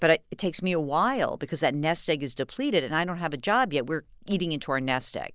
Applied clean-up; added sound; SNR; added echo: none; none; none; none.